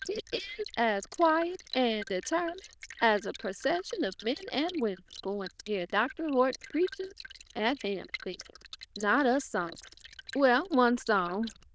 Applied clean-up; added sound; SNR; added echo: neural diffusion model UNIVERSE++.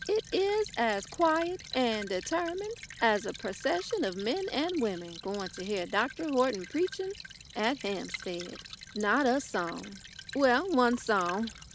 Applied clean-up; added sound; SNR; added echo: none; Stream / Trickle, dribble; 15 dB; none.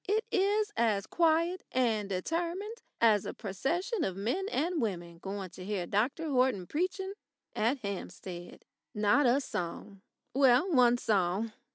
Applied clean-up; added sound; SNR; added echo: none; none; none; none.